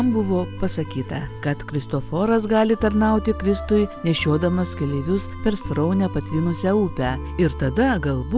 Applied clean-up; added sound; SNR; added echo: none; none; none; none.